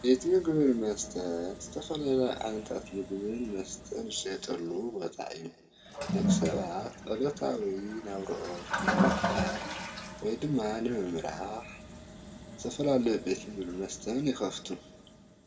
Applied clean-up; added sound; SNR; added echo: none; Toilet flush; 4 dB; reverberation time 1.2 s.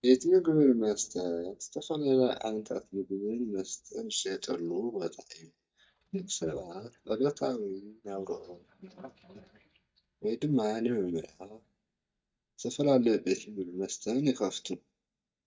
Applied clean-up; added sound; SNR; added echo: neural mask model DeepFilterNet 3.